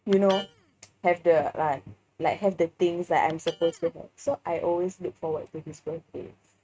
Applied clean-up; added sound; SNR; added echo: neural mask model RNNoise.